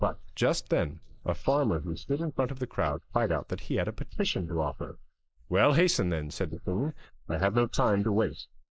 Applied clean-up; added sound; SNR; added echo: neural mask model Resemble Enhance denoiser.